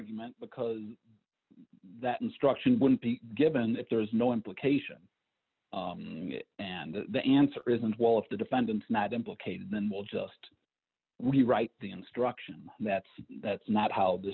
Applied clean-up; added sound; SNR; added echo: none; none; none; none.